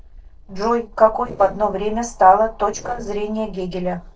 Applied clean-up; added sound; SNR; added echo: neural separator model SepFormer DNS4.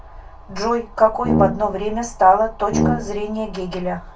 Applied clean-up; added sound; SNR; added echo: none; Brass instrument; 2 dB; reverberation time 0.2 s.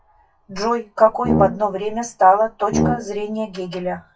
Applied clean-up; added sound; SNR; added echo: classical method WPE with log-MMSE.